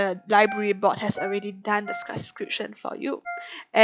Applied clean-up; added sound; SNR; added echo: classical method log-MMSE.